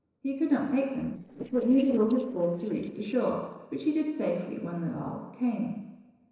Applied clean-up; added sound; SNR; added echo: neural separator model SepFormer DNS4.